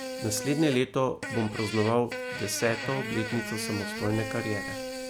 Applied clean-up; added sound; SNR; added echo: none; Fart; 7 dB; none.